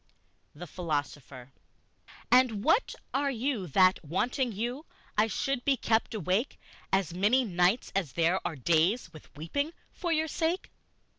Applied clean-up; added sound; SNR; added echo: none; none; none; none.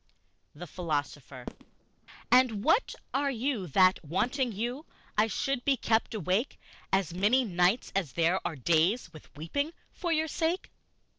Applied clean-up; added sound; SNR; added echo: neural separator model SepFormer DNS4.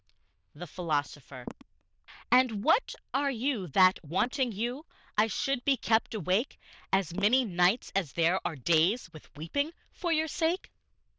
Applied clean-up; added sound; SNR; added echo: neural diffusion model UNIVERSE++.